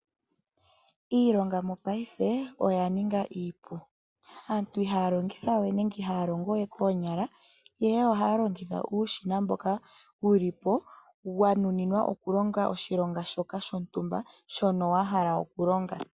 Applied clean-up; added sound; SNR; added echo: none; none; none; none.